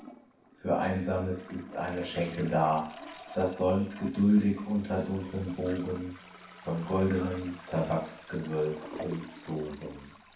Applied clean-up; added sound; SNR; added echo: none; Toilet flush; 17 dB; reverberation time 0.6 s.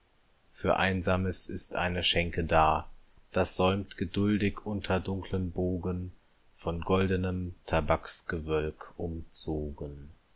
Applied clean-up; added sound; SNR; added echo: none; none; none; none.